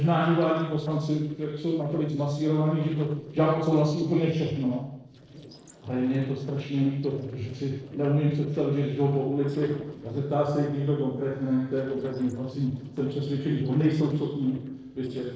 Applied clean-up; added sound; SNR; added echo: neural separator model SepFormer DNS4.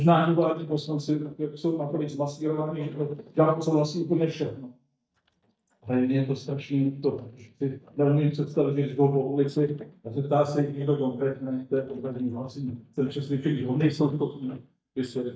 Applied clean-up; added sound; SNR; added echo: neural mask model DeepFilterNet 3.